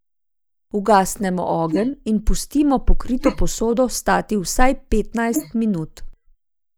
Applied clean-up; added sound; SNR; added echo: neural mask model Resemble Enhance denoiser.